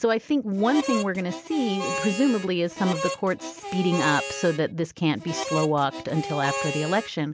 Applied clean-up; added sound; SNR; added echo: none; Harmonica; 7 dB; none.